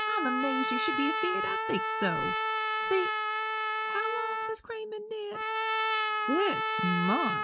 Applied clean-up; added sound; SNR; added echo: none; Trumpet; -3 dB; none.